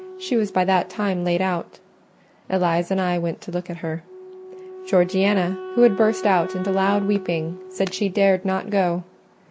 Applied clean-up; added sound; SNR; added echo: none; Wind instrument, woodwind instrument; 14 dB; none.